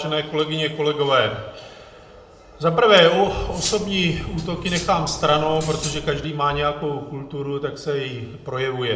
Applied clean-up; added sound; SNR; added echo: none; Cutlery, silverware; 11 dB; reverberation time 0.8 s.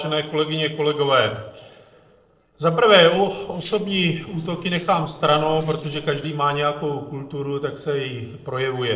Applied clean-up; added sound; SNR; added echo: neural separator model SepFormer DNS4.